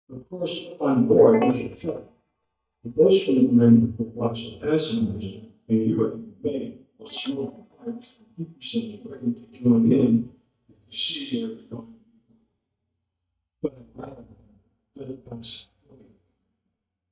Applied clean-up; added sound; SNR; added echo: neural mask model DeepFilterNet 3.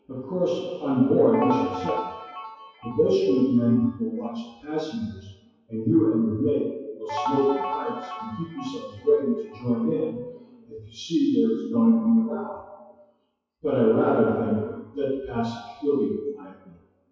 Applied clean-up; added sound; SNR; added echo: classical method WPE with log-MMSE.